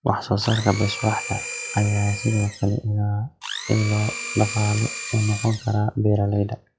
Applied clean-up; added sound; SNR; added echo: classical method log-MMSE.